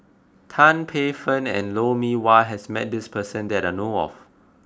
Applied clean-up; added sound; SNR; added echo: none; none; none; none.